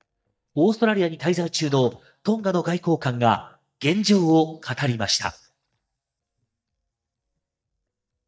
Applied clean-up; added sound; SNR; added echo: neural mask model DeepFilterNet 3.